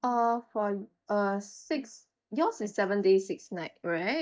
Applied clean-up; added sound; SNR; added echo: neural mask model DeepFilterNet 3.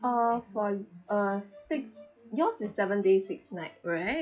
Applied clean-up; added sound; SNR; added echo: classical method log-MMSE.